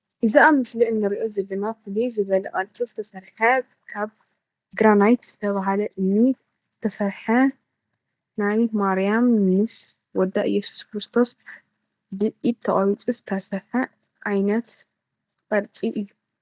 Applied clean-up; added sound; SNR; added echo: neural mask model DeepFilterNet 3.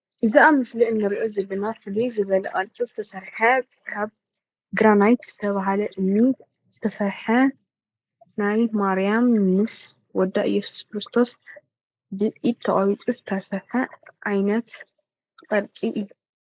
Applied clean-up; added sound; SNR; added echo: neural mask model Resemble Enhance denoiser.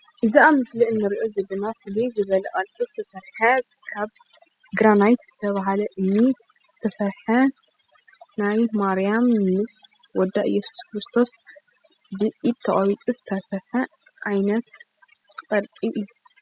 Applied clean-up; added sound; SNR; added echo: classical method spectral subtraction.